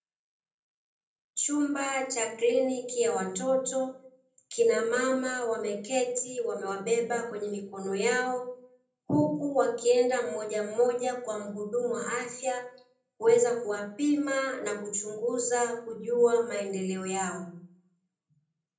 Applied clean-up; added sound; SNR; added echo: none; none; none; reverberation time 0.6 s.